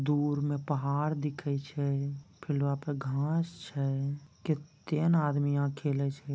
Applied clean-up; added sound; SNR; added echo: none; none; none; none.